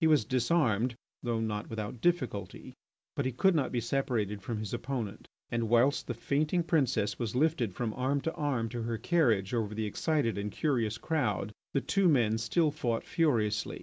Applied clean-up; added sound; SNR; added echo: none; none; none; none.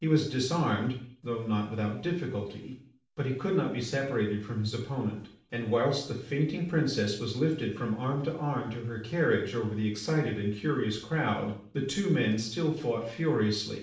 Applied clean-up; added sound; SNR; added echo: none; none; none; reverberation time 0.5 s.